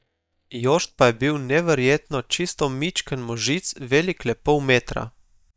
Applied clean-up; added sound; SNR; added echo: neural mask model DeepFilterNet 3.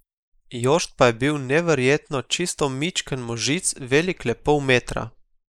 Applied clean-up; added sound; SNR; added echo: neural mask model Resemble Enhance denoiser.